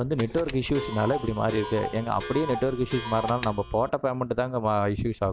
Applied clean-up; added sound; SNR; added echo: none; Clock; 10 dB; none.